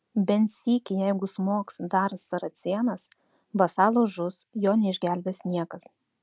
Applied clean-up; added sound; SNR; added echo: none; none; none; none.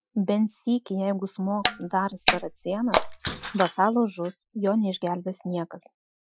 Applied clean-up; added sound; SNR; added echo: classical method Wiener filter.